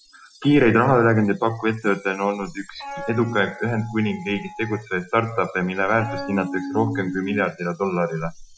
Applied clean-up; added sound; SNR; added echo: classical method Wiener filter.